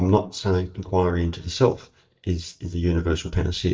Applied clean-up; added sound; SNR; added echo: neural mask model DeepFilterNet 3.